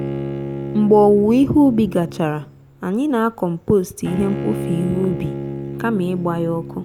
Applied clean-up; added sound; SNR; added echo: none; Bowed string instrument; 9 dB; none.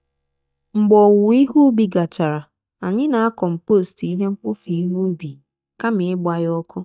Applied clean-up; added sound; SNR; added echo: neural mask model DeepFilterNet 3.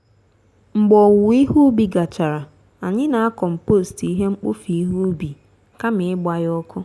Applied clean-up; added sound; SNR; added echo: none; none; none; none.